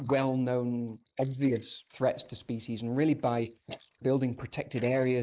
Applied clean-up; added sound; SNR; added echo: neural mask model Resemble Enhance denoiser.